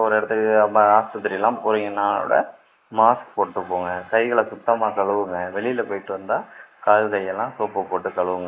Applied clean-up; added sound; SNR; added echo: neural mask model Resemble Enhance denoiser.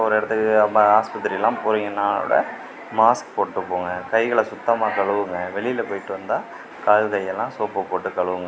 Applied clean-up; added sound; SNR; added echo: none; none; none; none.